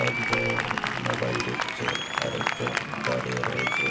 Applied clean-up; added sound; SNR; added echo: none; Applause; -3 dB; reverberation time 1.8 s.